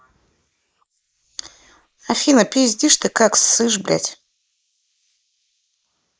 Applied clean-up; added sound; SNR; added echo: neural mask model Resemble Enhance denoiser.